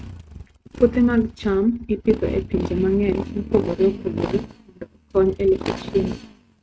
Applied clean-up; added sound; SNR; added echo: neural mask model RNNoise.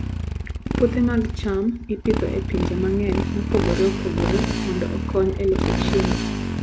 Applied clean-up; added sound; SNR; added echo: none; Motorcycle; 0 dB; none.